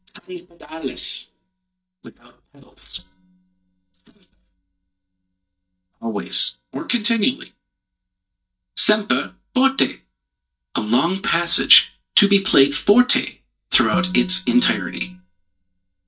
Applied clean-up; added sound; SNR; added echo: neural mask model DeepFilterNet 3.